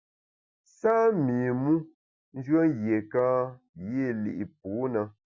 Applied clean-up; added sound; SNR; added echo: none; none; none; none.